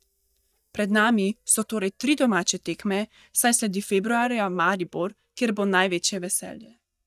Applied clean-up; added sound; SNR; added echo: neural mask model DeepFilterNet 3.